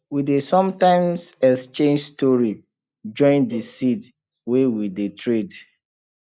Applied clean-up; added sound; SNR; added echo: neural mask model Resemble Enhance denoiser.